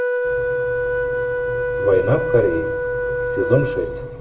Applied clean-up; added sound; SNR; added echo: none; Wind instrument, woodwind instrument; -1 dB; reverberation time 0.6 s.